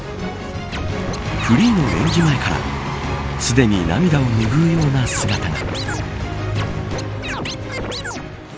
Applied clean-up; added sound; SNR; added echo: none; Scratching (performance technique); 10 dB; none.